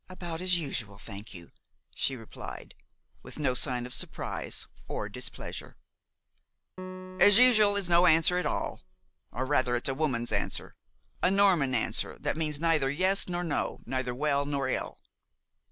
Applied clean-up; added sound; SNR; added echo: none; Piano; 16 dB; none.